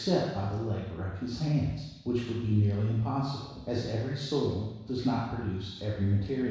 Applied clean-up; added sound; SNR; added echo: none; none; none; reverberation time 1.1 s.